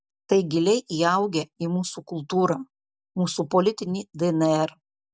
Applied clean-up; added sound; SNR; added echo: none; none; none; none.